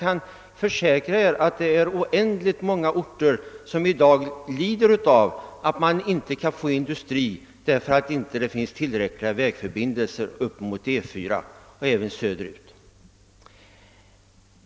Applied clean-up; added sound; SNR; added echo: none; none; none; none.